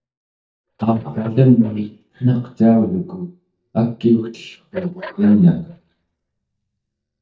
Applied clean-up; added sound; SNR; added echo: neural mask model DeepFilterNet 3.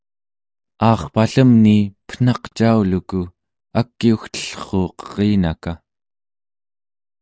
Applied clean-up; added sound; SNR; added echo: none; none; none; none.